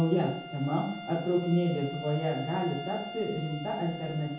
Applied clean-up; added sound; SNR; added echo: none; Bowed string instrument; 12 dB; reverberation time 0.7 s.